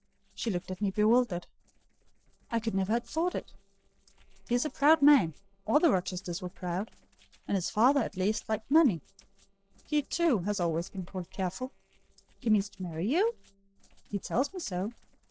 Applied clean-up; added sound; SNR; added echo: neural separator model SepFormer DNS4.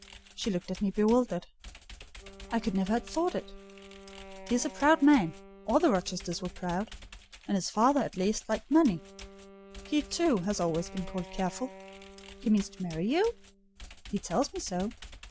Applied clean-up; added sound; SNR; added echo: none; Computer keyboard + Wind instrument, woodwind instrument; 17 dB; none.